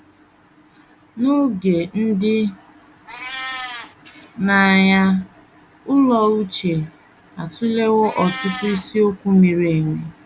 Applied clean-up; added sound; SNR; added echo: none; Meow; 18 dB; none.